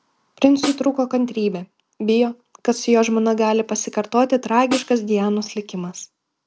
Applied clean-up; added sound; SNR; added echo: none; Snare drum; 11 dB; none.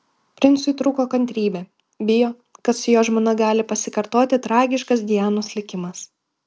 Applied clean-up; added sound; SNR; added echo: none; none; none; none.